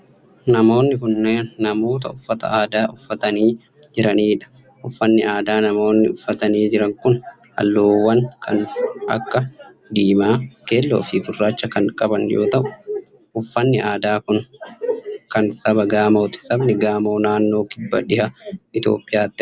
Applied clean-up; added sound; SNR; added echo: none; none; none; none.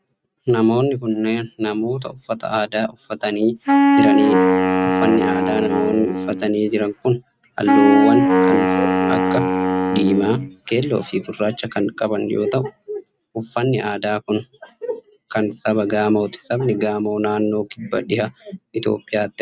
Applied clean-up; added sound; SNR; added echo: neural mask model RNNoise.